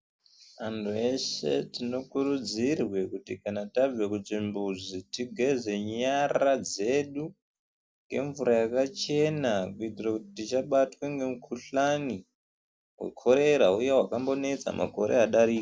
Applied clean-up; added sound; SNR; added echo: none; none; none; none.